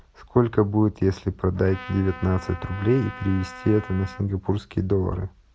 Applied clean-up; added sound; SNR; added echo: none; Trumpet; 16 dB; none.